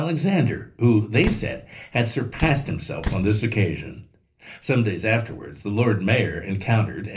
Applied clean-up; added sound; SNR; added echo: none; Slam; 7 dB; reverberation time 0.3 s.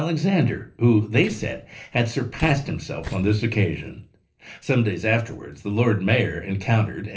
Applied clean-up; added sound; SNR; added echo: neural separator model SepFormer DNS4.